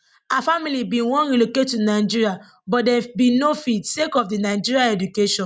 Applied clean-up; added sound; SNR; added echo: none; none; none; none.